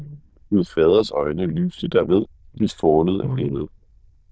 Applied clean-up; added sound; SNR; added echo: neural diffusion model UNIVERSE++.